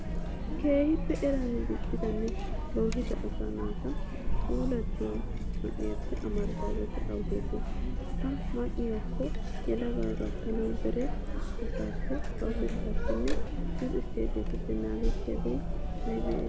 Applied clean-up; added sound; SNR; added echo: none; Chatter; -4 dB; none.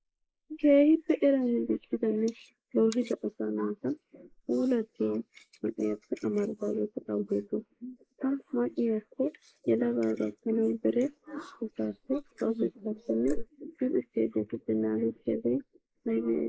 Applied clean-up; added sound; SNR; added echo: neural mask model Resemble Enhance denoiser.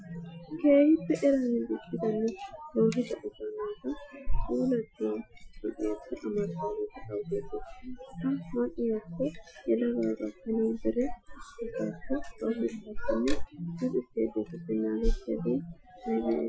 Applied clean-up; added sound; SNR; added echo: classical method Wiener filter.